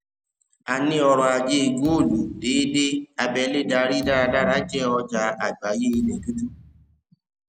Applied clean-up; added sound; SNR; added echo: none; Thump, thud; 19 dB; none.